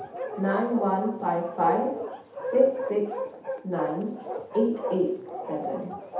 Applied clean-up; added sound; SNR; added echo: none; Bark; 6 dB; reverberation time 0.8 s.